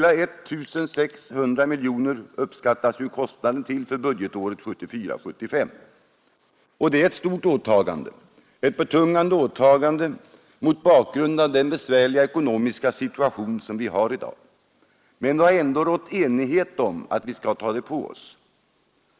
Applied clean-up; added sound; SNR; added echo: neural mask model Resemble Enhance denoiser.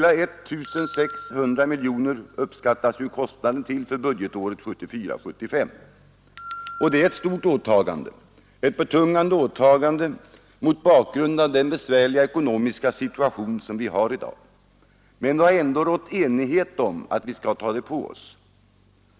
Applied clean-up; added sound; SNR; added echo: none; Bell; 16 dB; none.